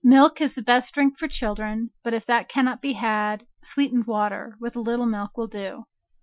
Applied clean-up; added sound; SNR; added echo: classical method Wiener filter.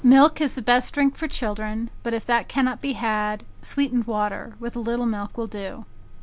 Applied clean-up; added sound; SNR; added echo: none; Alarm; 13 dB; none.